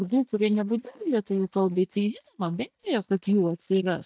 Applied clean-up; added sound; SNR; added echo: neural mask model DeepFilterNet 3.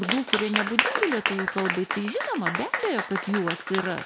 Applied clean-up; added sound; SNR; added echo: none; Applause; 1 dB; none.